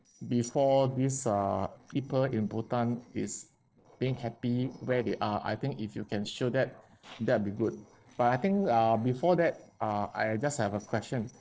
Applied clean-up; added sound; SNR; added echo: neural separator model SepFormer DNS4.